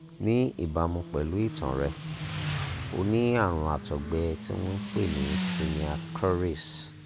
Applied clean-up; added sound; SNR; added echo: none; Motorcycle; 7 dB; none.